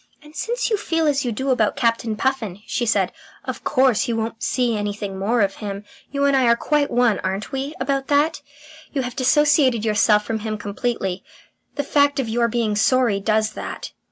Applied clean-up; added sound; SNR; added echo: none; none; none; none.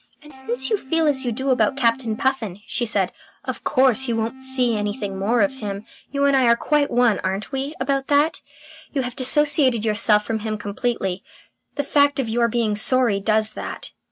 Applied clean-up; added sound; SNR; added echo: neural mask model RNNoise.